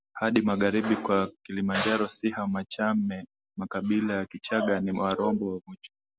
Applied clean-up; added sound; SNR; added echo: none; none; none; none.